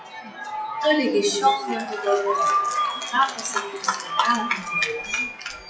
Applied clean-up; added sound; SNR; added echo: classical method WPE with log-MMSE.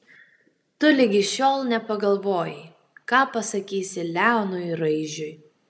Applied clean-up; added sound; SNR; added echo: none; none; none; none.